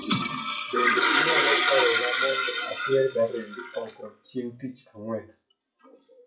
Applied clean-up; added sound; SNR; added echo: classical method WPE with log-MMSE.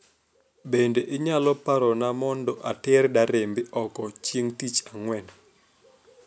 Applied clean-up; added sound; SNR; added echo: none; none; none; none.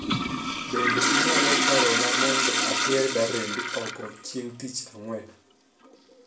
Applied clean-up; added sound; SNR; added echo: none; Toilet flush; -4 dB; reverberation time 0.3 s.